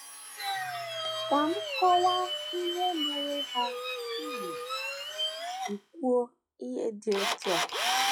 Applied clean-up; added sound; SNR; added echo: classical method log-MMSE.